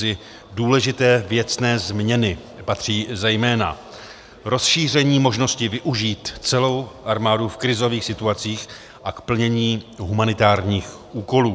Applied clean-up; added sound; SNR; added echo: none; none; none; none.